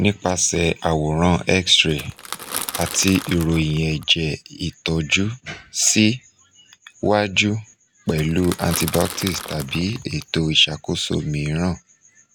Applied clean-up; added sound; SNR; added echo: none; Crackle / Crushing; 11 dB; none.